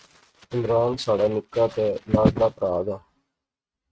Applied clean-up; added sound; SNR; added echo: neural mask model RNNoise.